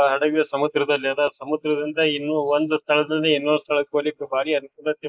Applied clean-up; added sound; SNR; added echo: neural mask model Resemble Enhance denoiser.